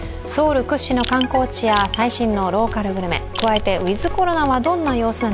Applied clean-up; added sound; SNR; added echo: none; Crackle + Crushing; 9 dB; none.